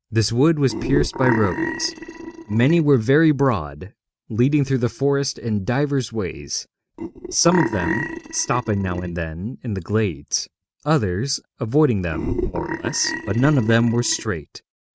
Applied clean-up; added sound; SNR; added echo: neural mask model RNNoise.